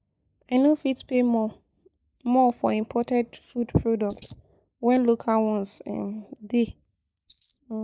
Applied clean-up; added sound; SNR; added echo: neural mask model Resemble Enhance denoiser.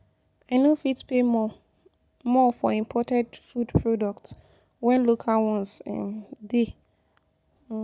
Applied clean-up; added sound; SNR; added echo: none; none; none; none.